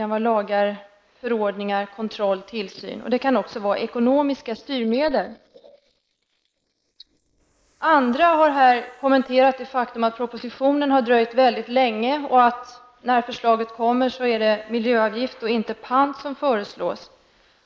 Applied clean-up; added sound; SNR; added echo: neural mask model Resemble Enhance denoiser.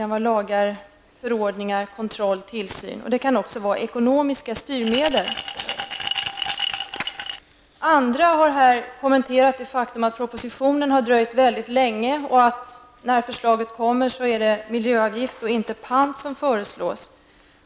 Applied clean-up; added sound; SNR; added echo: none; Glass; 6 dB; none.